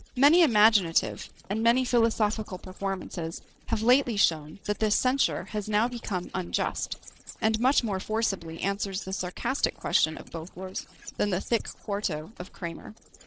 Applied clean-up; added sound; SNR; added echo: neural separator model SepFormer DNS4.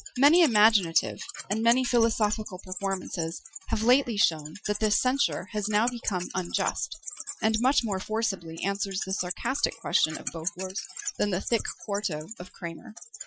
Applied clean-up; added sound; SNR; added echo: classical method Wiener filter.